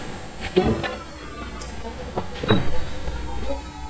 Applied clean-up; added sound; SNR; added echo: neural mask model DeepFilterNet 3.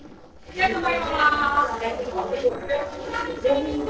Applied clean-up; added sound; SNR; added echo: neural separator model SepFormer DNS4.